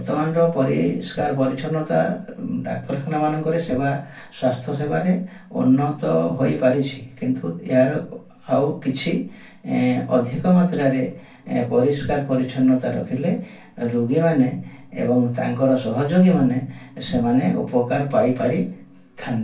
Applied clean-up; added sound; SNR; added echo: none; none; none; reverberation time 0.2 s.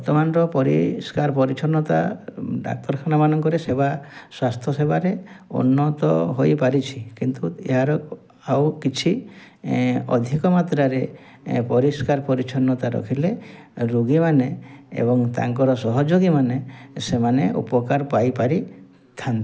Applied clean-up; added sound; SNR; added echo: none; none; none; none.